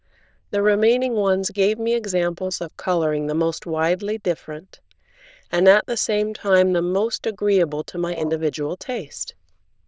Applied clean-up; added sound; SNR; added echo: neural diffusion model UNIVERSE++.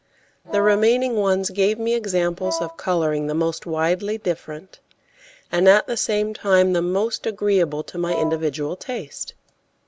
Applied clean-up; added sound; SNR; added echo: none; Wind instrument, woodwind instrument; 9 dB; none.